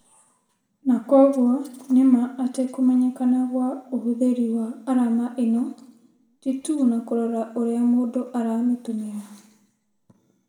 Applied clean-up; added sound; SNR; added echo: none; none; none; reverberation time 0.7 s.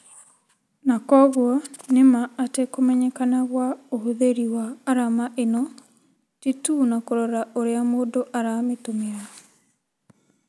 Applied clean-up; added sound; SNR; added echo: none; none; none; none.